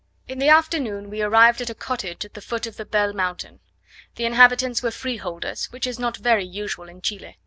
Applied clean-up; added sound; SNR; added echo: none; none; none; none.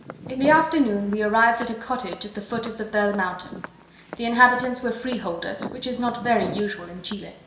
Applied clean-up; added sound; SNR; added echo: none; Walk, footsteps; 15 dB; reverberation time 0.7 s.